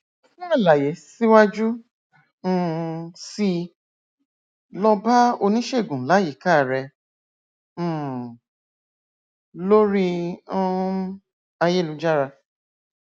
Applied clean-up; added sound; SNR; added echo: none; none; none; none.